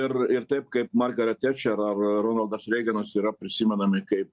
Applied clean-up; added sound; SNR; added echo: none; none; none; none.